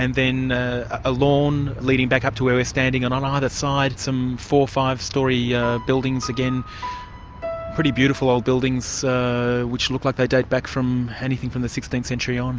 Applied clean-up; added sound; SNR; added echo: none; Piano; 14 dB; none.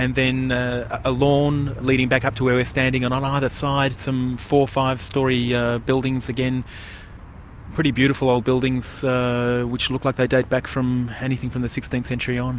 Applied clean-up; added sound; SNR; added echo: none; none; none; none.